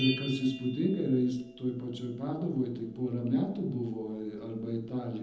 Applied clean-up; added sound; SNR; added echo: none; Bell; 15 dB; reverberation time 0.9 s.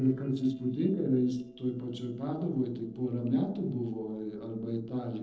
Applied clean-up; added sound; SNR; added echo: neural separator model SepFormer DNS4.